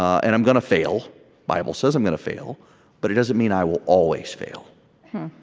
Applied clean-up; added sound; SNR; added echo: none; none; none; none.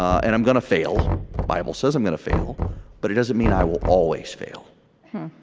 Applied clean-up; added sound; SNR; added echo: none; Knock; 5 dB; none.